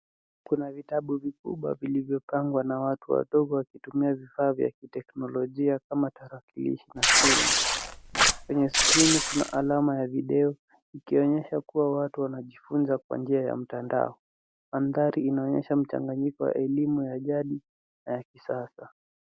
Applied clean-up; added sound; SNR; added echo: none; Tearing; -4 dB; none.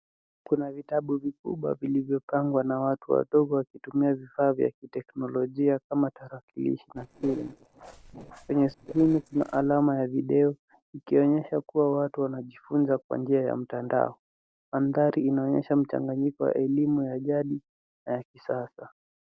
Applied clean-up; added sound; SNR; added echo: neural separator model SepFormer DNS4.